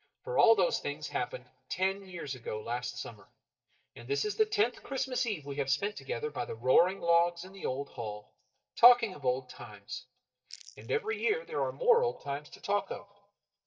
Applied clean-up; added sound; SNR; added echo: neural mask model DeepFilterNet 3.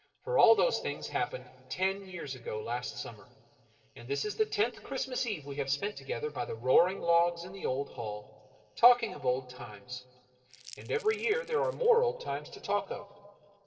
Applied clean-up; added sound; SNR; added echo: neural separator model SepFormer DNS4.